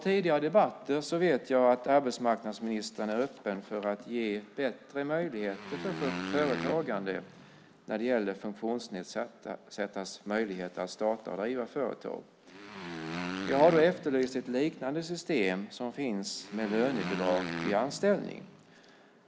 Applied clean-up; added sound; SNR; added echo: none; Motorcycle; 9 dB; none.